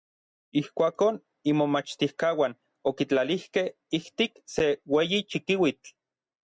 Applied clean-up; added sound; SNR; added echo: none; none; none; none.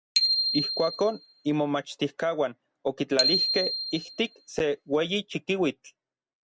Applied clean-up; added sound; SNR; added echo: none; Bicycle bell; 2 dB; none.